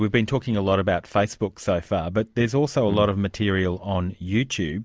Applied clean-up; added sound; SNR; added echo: none; none; none; none.